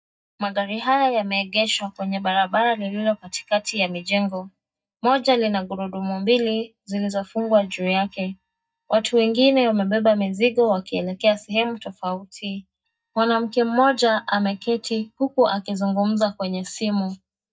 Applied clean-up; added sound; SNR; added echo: neural mask model DeepFilterNet 3.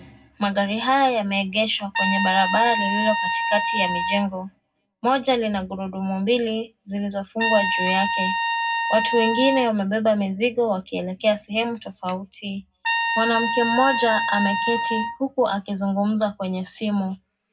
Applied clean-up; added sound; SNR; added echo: none; Trumpet; 4 dB; reverberation time 0.3 s.